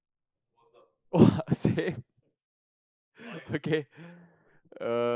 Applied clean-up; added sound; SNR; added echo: neural mask model Resemble Enhance denoiser.